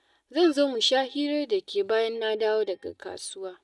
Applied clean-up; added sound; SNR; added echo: neural mask model DeepFilterNet 3.